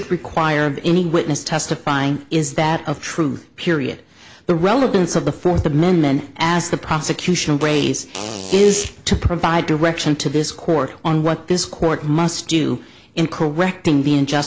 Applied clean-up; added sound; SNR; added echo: none; Fart; 12 dB; none.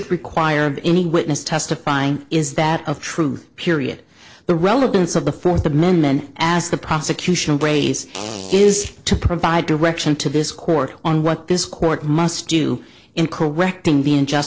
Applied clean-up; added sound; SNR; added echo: neural separator model SepFormer DNS4.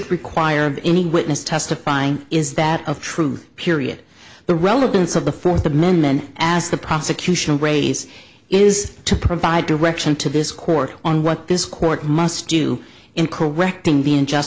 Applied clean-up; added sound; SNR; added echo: none; none; none; none.